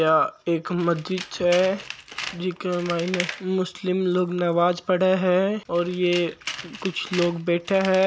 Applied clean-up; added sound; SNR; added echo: none; Tools; 15 dB; none.